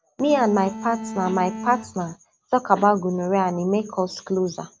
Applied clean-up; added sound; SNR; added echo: none; Bowed string instrument; 10 dB; none.